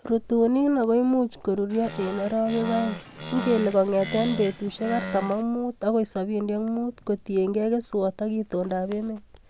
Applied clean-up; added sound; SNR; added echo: none; Animal; 10 dB; none.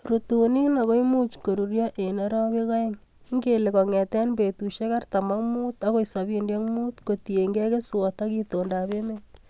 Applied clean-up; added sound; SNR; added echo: none; none; none; none.